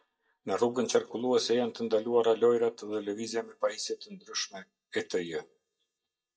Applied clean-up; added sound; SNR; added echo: neural mask model DeepFilterNet 3.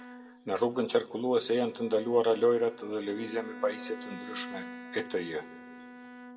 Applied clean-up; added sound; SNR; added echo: none; Bowed string instrument; 15 dB; reverberation time 0.9 s.